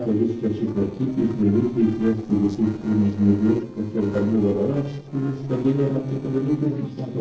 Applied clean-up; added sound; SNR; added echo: neural separator model SepFormer DNS4.